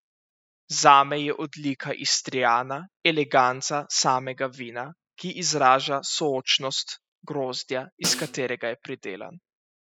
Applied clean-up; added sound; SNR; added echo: classical method spectral subtraction.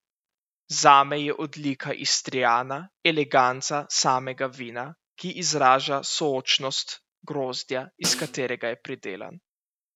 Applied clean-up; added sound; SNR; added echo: none; Snare drum; 12 dB; none.